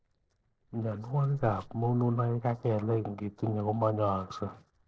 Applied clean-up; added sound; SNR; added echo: neural separator model SepFormer DNS4.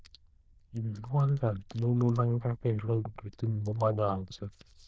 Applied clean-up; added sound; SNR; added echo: neural diffusion model UNIVERSE++.